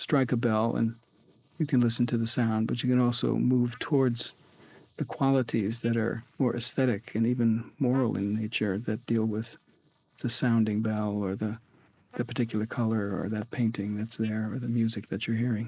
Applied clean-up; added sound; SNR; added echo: neural mask model Resemble Enhance denoiser.